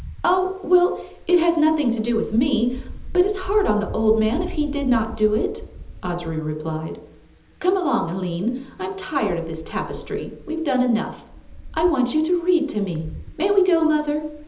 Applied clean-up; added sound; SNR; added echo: none; Wind; 14 dB; reverberation time 1.2 s.